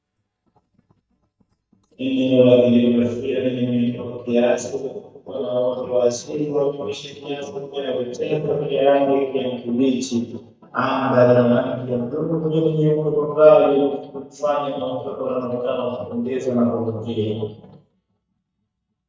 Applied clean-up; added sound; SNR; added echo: neural mask model DeepFilterNet 3.